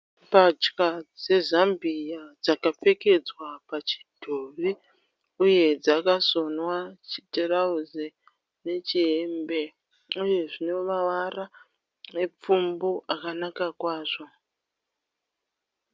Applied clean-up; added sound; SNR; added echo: none; none; none; none.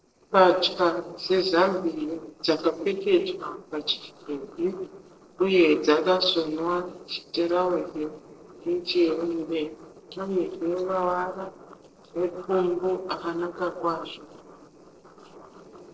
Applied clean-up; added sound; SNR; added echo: neural separator model SepFormer DNS4.